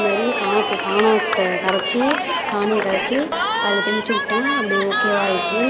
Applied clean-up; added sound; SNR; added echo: none; Cheering; 2 dB; none.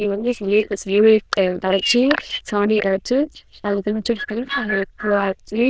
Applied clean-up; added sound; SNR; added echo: neural diffusion model UNIVERSE++.